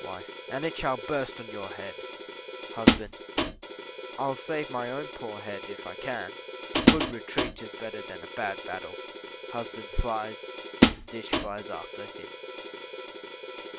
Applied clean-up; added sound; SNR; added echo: none; Hi-hat; -5 dB; none.